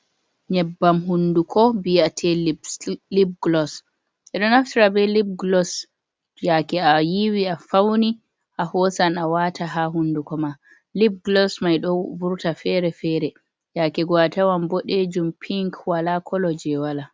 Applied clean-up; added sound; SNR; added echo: none; none; none; none.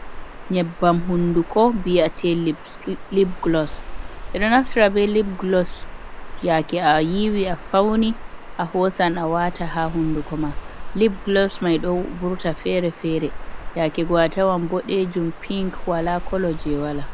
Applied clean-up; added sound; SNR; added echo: none; Water; 9 dB; none.